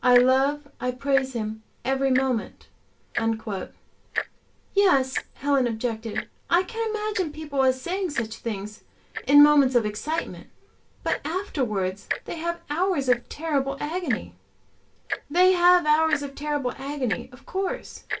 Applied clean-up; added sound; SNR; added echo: none; Tick-tock; 13 dB; reverberation time 0.2 s.